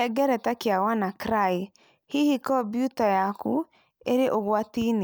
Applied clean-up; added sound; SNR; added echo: none; none; none; none.